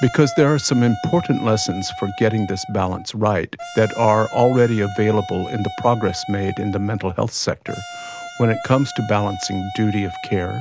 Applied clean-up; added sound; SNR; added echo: none; Wind instrument, woodwind instrument; 13 dB; none.